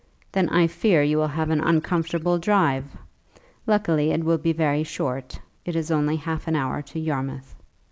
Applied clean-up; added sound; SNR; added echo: neural mask model Resemble Enhance denoiser.